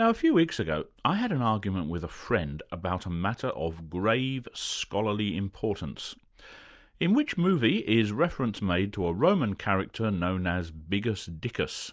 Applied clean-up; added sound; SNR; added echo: none; none; none; none.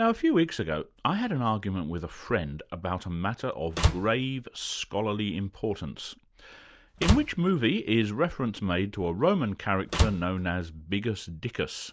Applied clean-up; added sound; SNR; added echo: none; Slam; 1 dB; none.